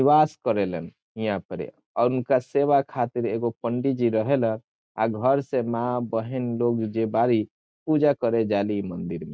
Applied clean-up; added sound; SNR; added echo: none; none; none; none.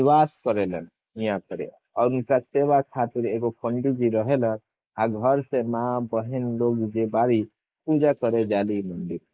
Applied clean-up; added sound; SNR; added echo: neural mask model Resemble Enhance denoiser.